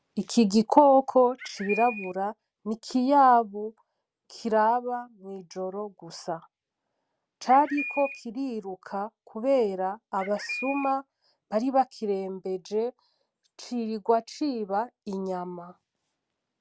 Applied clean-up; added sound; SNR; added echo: none; Bird; 10 dB; none.